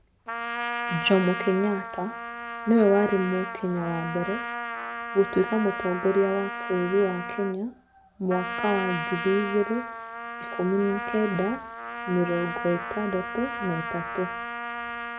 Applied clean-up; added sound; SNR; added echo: none; Trumpet; 6 dB; none.